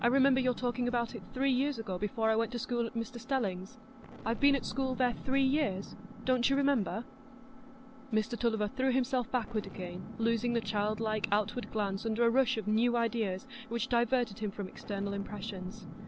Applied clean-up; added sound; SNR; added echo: none; Engine + Boom; 15 dB; none.